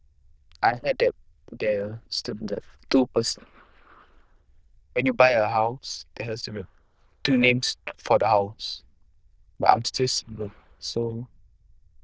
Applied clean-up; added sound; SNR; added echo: neural diffusion model UNIVERSE++.